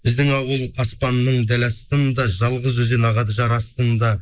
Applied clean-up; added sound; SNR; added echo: neural mask model Resemble Enhance denoiser.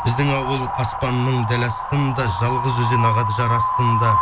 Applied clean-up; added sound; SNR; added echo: none; Wind; 2 dB; none.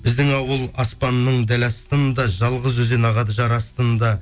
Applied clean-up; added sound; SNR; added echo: none; none; none; none.